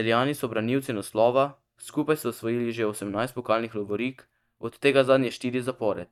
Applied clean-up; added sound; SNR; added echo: neural mask model DeepFilterNet 3.